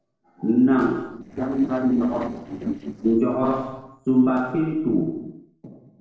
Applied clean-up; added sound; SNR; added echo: neural separator model SepFormer DNS4.